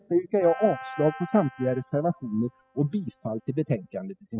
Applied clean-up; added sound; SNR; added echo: classical method spectral subtraction.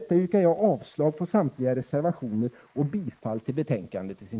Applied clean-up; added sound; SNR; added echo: neural mask model Resemble Enhance denoiser.